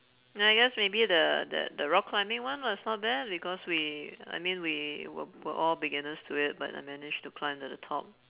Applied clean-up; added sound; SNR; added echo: none; none; none; none.